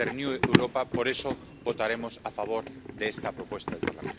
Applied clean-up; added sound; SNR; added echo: none; Run; 0 dB; none.